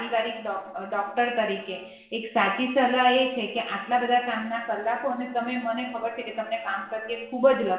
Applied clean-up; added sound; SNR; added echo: neural separator model SepFormer DNS4.